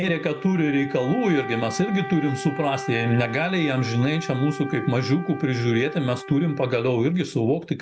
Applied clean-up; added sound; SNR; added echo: none; Wind instrument, woodwind instrument; 13 dB; none.